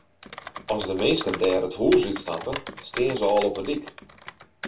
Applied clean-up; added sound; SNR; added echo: none; Computer keyboard; 13 dB; reverberation time 0.2 s.